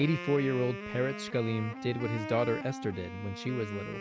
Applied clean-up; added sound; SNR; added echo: none; Wind instrument, woodwind instrument; 9 dB; none.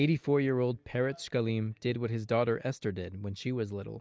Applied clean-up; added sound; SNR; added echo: none; none; none; none.